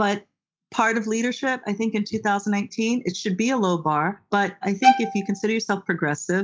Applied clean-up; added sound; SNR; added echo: classical method log-MMSE.